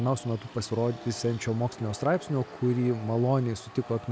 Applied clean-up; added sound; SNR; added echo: none; Telephone + Motor vehicle (road); 17 dB; none.